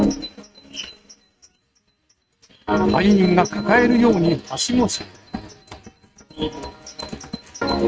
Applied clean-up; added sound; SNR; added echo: neural mask model RNNoise.